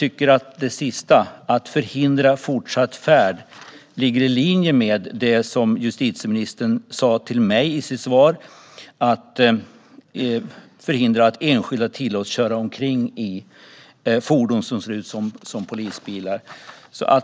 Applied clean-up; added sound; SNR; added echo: none; none; none; none.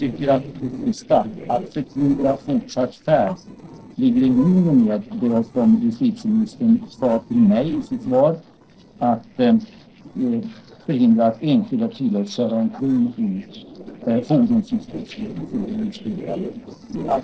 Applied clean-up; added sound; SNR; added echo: neural separator model SepFormer DNS4.